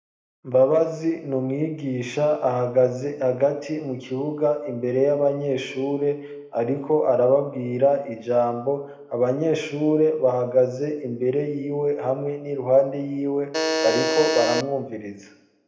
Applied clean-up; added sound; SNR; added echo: none; Alarm; 1 dB; reverberation time 0.7 s.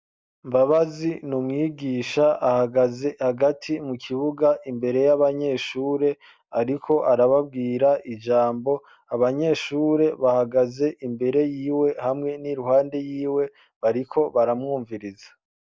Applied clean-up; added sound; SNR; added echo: none; none; none; none.